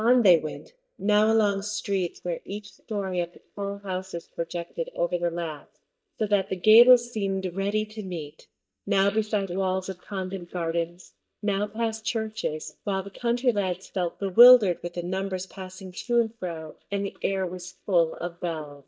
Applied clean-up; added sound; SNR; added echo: neural mask model DeepFilterNet 3.